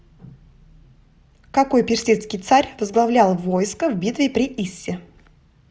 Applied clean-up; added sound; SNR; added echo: none; none; none; none.